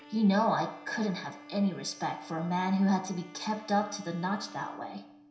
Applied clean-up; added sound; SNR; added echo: none; Bowed string instrument; 20 dB; reverberation time 0.7 s.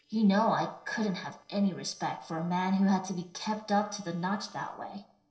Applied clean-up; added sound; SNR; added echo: neural separator model SepFormer DNS4.